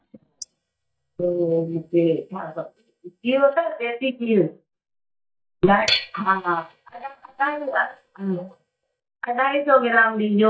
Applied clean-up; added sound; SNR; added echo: neural mask model DeepFilterNet 3.